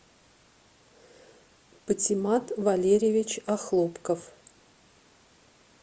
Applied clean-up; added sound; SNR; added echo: none; none; none; none.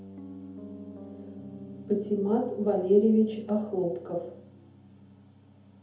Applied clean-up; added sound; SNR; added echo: none; Piano; 16 dB; reverberation time 0.6 s.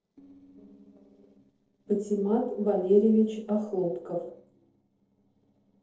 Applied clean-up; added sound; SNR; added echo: neural separator model SepFormer DNS4.